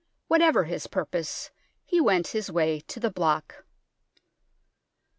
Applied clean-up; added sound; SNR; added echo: none; none; none; none.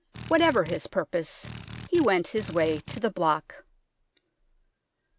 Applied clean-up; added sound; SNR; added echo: none; Drill; 11 dB; none.